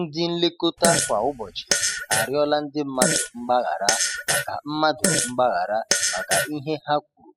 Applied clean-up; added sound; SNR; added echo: classical method spectral subtraction.